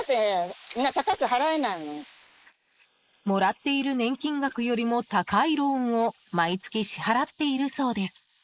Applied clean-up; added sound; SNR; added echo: neural mask model Resemble Enhance denoiser.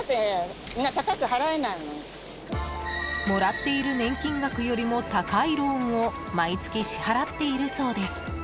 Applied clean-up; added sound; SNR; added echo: none; Gunshot, gunfire + Mechanisms; 15 dB; none.